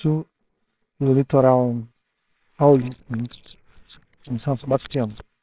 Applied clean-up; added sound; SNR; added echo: neural separator model SepFormer WHAMR!.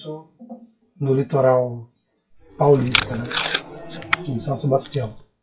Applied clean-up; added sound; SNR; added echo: classical method WPE with log-MMSE.